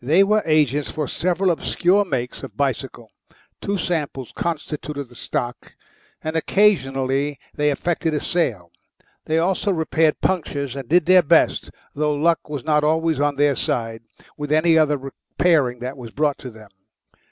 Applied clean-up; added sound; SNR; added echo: none; none; none; none.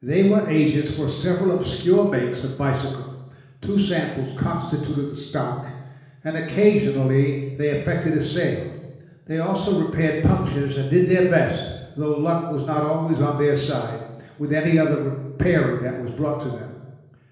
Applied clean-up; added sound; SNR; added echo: none; none; none; reverberation time 1.1 s.